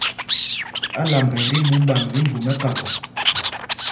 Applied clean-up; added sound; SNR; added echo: none; Animal; 2 dB; reverberation time 0.8 s.